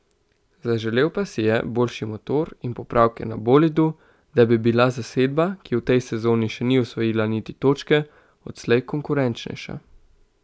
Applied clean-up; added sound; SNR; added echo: none; none; none; none.